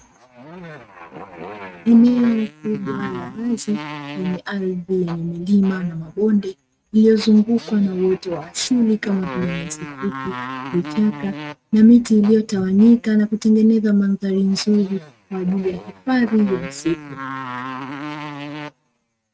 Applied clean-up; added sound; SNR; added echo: neural mask model RNNoise.